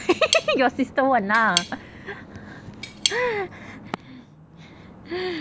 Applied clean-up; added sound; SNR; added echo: none; Cutlery, silverware / Tap; 6 dB; none.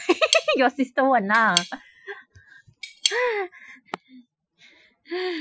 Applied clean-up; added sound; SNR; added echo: classical method Wiener filter.